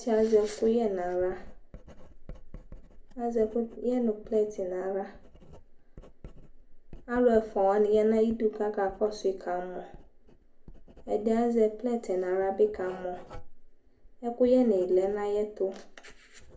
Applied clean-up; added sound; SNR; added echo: none; Writing; 17 dB; reverberation time 0.3 s.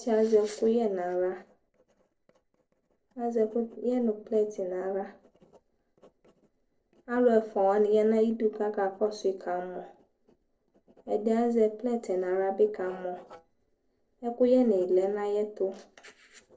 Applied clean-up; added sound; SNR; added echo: neural separator model SepFormer DNS4.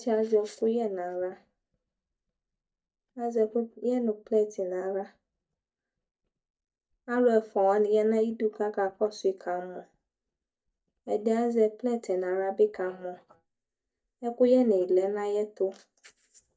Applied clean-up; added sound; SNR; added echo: neural mask model DeepFilterNet 3.